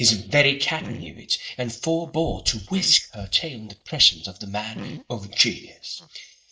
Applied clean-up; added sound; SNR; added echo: neural mask model DeepFilterNet 3.